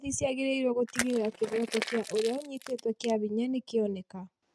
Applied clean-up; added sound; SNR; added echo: neural mask model RNNoise.